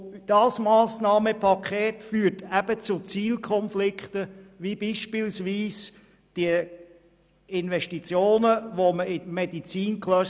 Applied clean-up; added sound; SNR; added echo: none; none; none; none.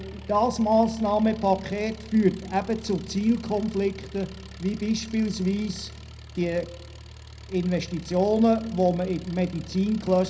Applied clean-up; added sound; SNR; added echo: none; Engine; 17 dB; reverberation time 0.4 s.